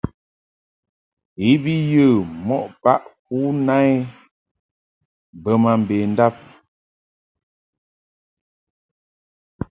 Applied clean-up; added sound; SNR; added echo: none; none; none; none.